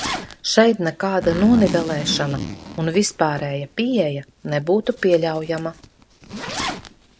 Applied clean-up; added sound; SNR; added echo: none; Zipper (clothing); 11 dB; none.